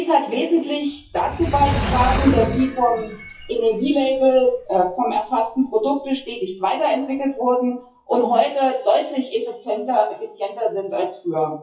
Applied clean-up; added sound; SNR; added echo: classical method WPE with log-MMSE.